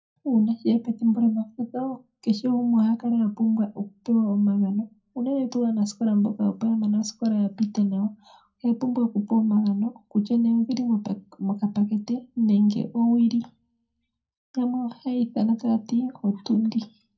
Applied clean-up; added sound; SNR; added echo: none; none; none; reverberation time 0.2 s.